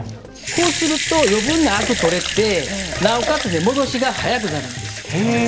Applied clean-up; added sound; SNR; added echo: none; Sink (filling or washing) / Water tap, faucet / Liquid; 5 dB; none.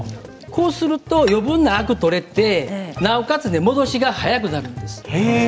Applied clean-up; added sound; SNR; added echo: none; none; none; none.